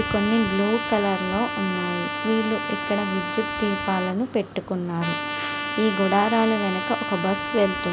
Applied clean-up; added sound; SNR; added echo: none; Trumpet; 5 dB; none.